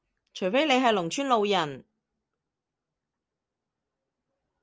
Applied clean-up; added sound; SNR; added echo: none; none; none; none.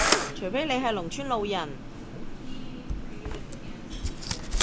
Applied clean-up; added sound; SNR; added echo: none; Camera; -3 dB; none.